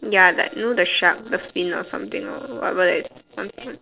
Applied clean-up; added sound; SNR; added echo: neural separator model SepFormer DNS4.